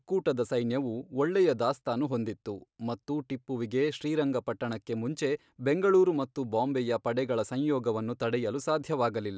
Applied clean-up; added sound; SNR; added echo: none; none; none; none.